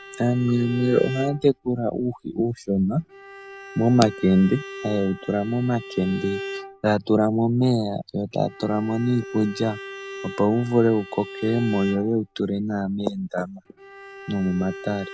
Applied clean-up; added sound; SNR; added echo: none; Bowed string instrument; 15 dB; none.